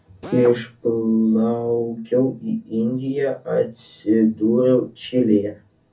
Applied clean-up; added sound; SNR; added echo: none; Drill; 16 dB; reverberation time 0.3 s.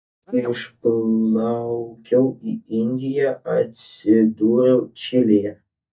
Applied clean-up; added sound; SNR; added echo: neural mask model DeepFilterNet 3.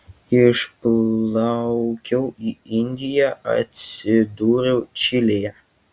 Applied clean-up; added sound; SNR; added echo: none; none; none; none.